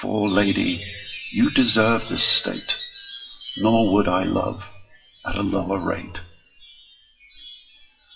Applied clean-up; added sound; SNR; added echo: classical method WPE with log-MMSE.